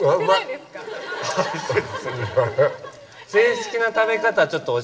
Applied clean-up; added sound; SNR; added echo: none; none; none; reverberation time 1.7 s.